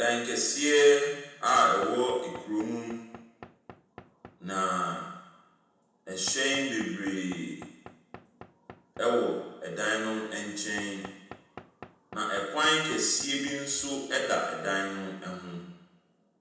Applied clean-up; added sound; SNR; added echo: none; Knock / Wood; 20 dB; reverberation time 1.0 s.